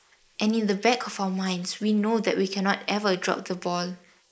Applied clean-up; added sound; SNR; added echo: neural mask model Resemble Enhance denoiser.